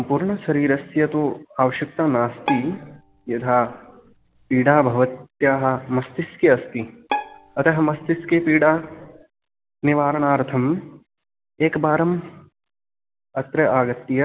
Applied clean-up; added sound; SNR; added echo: none; Bowed string instrument; 12 dB; none.